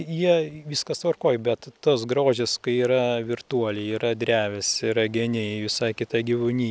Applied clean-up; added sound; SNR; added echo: none; none; none; none.